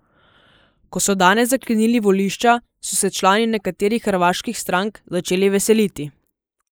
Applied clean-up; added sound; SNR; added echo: neural mask model Resemble Enhance denoiser.